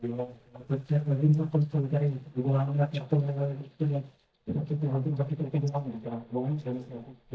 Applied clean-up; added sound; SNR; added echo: neural mask model DeepFilterNet 3.